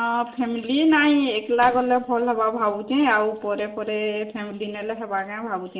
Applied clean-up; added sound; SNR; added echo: neural separator model SepFormer DNS4.